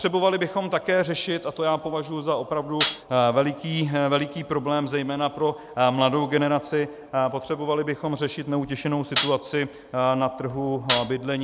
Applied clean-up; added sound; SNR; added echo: none; Hi-hat; 2 dB; none.